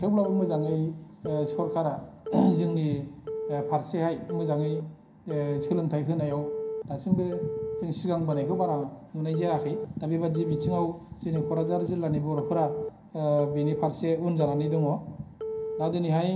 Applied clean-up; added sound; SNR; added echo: none; Telephone; 7 dB; reverberation time 0.3 s.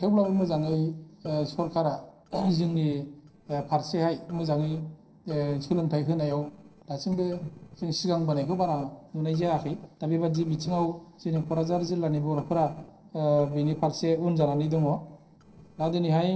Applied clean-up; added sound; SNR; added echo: neural separator model SepFormer DNS4.